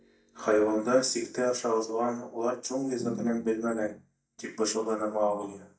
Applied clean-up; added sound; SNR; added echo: neural mask model DeepFilterNet 3.